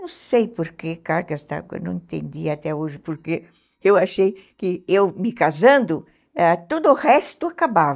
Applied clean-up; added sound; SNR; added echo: neural mask model DeepFilterNet 3.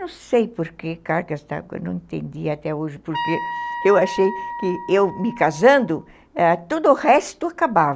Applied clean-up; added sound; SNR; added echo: none; Wind instrument, woodwind instrument; 10 dB; none.